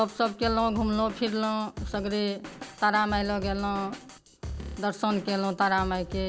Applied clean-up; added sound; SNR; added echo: none; Drum kit; 12 dB; none.